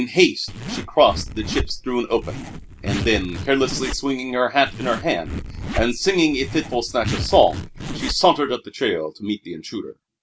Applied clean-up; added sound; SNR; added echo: none; Zipper (clothing); 8 dB; none.